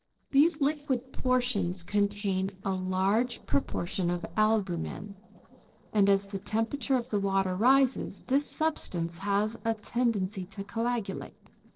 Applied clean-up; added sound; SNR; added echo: neural separator model SepFormer DNS4.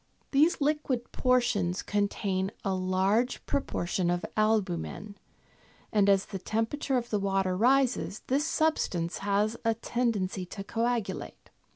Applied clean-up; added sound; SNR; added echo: none; none; none; none.